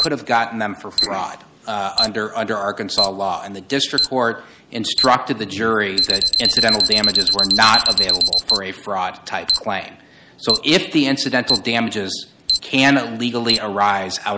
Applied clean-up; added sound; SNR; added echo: none; Alarm; 2 dB; none.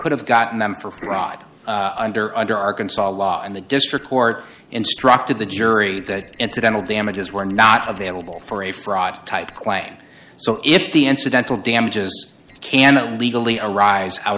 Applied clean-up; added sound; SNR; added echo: neural separator model SepFormer DNS4.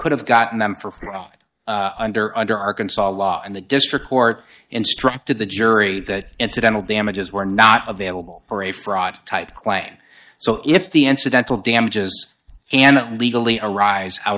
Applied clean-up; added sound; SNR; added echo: neural mask model DeepFilterNet 3.